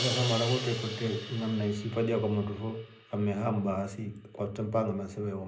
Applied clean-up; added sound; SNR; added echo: none; Crash cymbal; 10 dB; reverberation time 0.4 s.